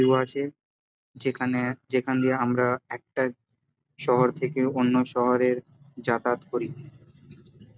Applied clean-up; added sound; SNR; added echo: none; none; none; none.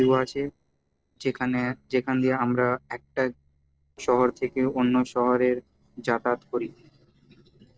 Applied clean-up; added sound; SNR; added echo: neural separator model SepFormer DNS4.